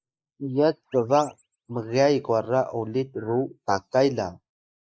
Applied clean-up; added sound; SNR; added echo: neural mask model Resemble Enhance denoiser.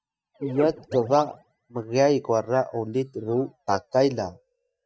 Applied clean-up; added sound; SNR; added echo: neural mask model DeepFilterNet 3.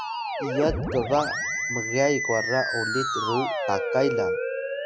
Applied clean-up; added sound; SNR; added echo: none; Musical instrument; 1 dB; none.